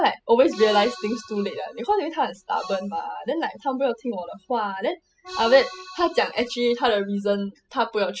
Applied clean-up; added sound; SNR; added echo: classical method spectral subtraction.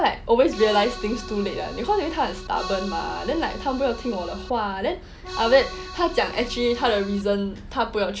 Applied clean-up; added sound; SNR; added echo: none; Accordion; 13 dB; none.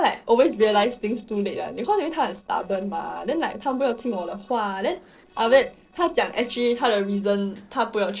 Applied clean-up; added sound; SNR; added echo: neural separator model SepFormer DNS4.